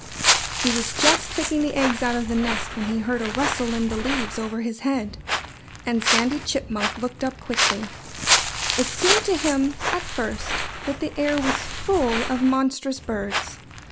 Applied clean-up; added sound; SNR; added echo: none; Walk, footsteps; 1 dB; none.